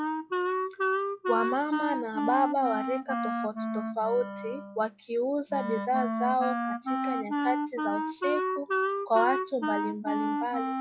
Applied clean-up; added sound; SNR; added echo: classical method log-MMSE.